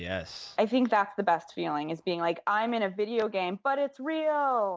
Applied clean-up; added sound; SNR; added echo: none; none; none; none.